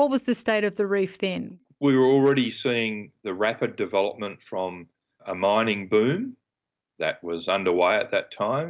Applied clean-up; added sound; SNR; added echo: none; none; none; none.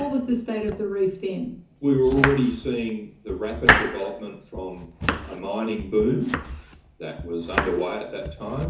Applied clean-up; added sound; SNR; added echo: none; Domestic sounds, home sounds; 3 dB; reverberation time 0.6 s.